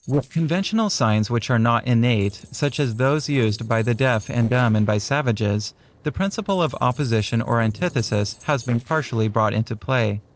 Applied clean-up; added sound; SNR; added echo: neural separator model SepFormer DNS4.